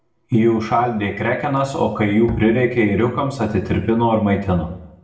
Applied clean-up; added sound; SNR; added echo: none; Bowed string instrument; 13 dB; reverberation time 0.7 s.